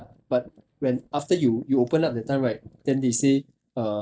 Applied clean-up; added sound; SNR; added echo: neural mask model DeepFilterNet 3.